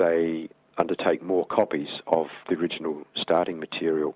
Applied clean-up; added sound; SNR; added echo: none; none; none; none.